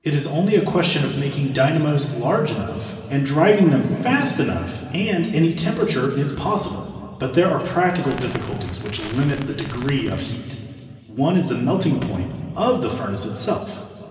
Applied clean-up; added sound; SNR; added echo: none; Crackle; 15 dB; reverberation time 2.4 s.